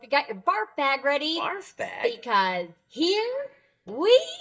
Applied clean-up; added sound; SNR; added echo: neural mask model DeepFilterNet 3.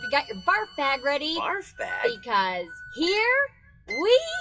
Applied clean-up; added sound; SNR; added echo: classical method WPE with log-MMSE.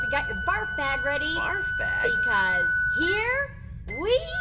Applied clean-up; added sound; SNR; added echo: none; Wind instrument, woodwind instrument; -1 dB; reverberation time 0.7 s.